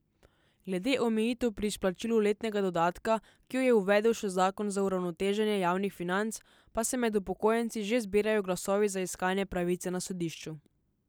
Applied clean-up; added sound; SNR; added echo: none; none; none; none.